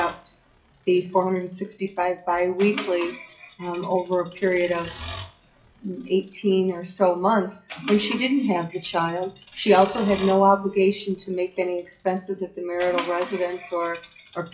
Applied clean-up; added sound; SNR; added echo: classical method WPE with log-MMSE.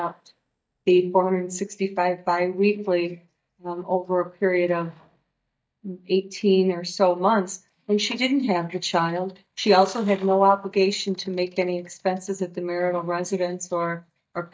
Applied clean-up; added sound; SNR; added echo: neural mask model DeepFilterNet 3.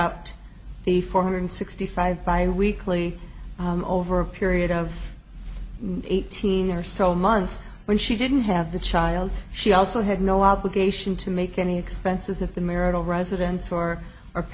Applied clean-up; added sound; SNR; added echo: none; none; none; none.